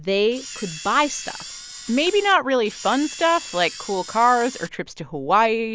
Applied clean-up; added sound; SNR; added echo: none; Camera; 14 dB; none.